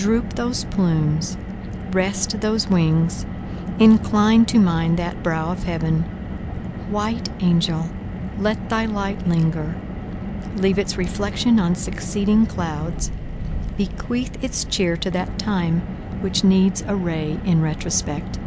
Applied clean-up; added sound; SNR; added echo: none; Car; 7 dB; none.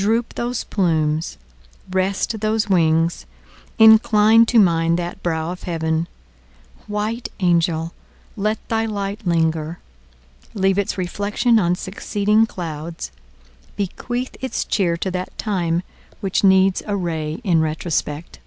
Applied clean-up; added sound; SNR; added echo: none; none; none; none.